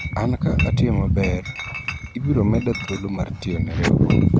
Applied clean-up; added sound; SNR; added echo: none; Chatter / Chink, clink; 15 dB; none.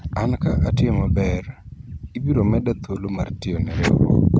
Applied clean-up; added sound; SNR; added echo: none; none; none; none.